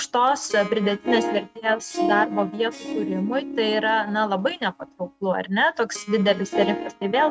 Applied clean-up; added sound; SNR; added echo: neural mask model RNNoise.